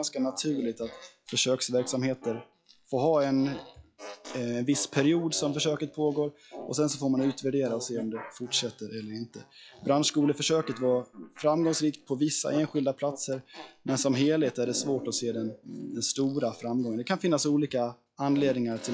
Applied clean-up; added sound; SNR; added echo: classical method log-MMSE.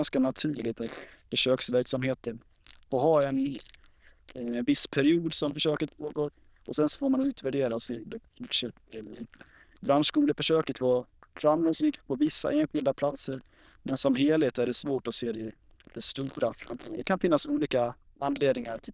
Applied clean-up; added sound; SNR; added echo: neural diffusion model UNIVERSE++.